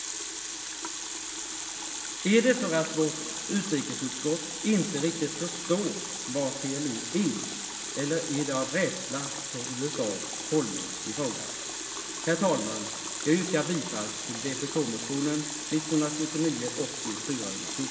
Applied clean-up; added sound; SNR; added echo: none; Water tap, faucet; 4 dB; reverberation time 2.9 s.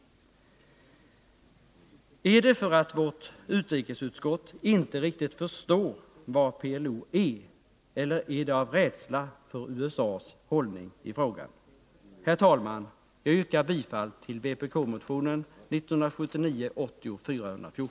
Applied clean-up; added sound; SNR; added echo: none; none; none; none.